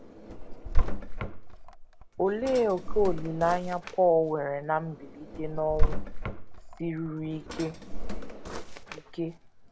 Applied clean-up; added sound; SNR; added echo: none; Drawer open or close; -2 dB; none.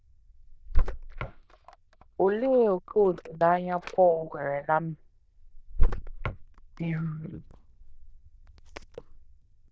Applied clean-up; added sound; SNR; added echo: neural diffusion model UNIVERSE++.